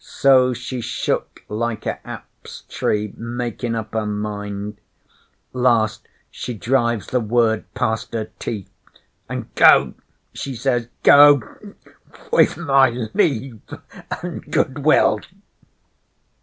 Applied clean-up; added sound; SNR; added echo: none; none; none; none.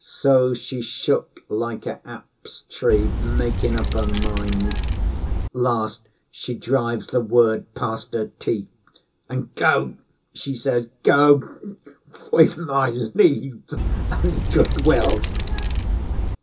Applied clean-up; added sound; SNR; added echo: none; Wind; -1 dB; reverberation time 0.2 s.